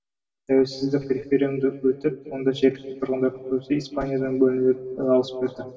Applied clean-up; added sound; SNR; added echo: none; none; none; reverberation time 2.4 s.